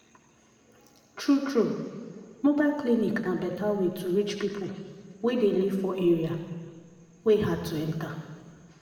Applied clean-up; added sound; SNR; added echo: none; none; none; reverberation time 1.7 s.